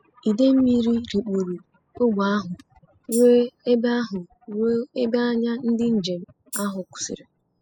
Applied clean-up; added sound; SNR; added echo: classical method spectral subtraction.